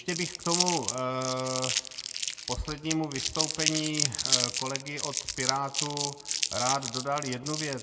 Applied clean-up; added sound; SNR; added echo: none; Crumpling, crinkling; -1 dB; reverberation time 0.7 s.